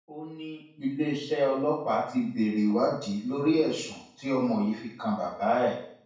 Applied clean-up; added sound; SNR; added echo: none; none; none; reverberation time 0.6 s.